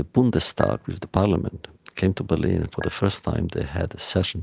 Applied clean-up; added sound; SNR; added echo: none; Chink, clink; 16 dB; none.